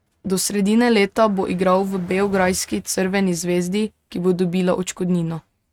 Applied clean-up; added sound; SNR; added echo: neural mask model RNNoise.